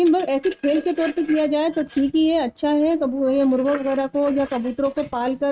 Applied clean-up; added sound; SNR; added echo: neural mask model RNNoise.